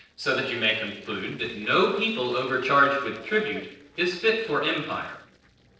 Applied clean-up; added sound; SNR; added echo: neural separator model SepFormer DNS4.